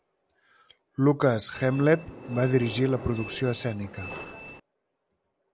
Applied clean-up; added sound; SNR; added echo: none; Train; 13 dB; none.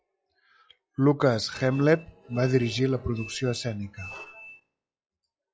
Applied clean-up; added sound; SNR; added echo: classical method log-MMSE.